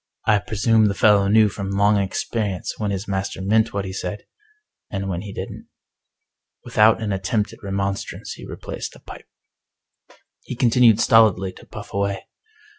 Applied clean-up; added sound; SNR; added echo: none; none; none; none.